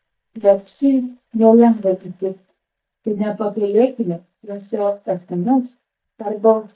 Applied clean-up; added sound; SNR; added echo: neural mask model DeepFilterNet 3.